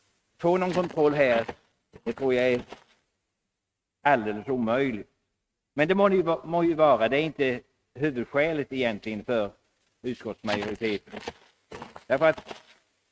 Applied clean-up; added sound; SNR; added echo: neural mask model RNNoise.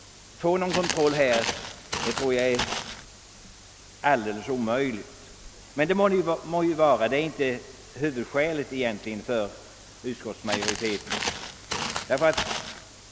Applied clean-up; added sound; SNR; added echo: none; Walk, footsteps; 5 dB; none.